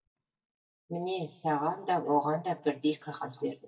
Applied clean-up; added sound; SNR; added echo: neural mask model DeepFilterNet 3.